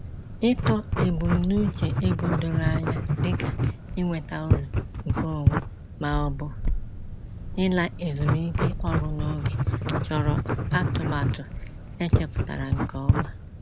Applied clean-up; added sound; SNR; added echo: none; Writing; -3 dB; none.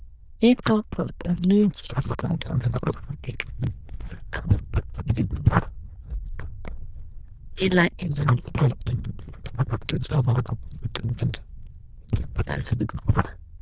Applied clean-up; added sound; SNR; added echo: neural diffusion model UNIVERSE++.